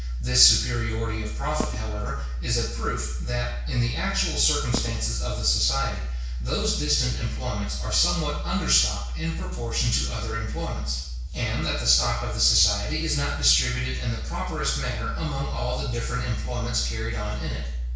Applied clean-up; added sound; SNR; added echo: none; Fireworks; 16 dB; reverberation time 0.6 s.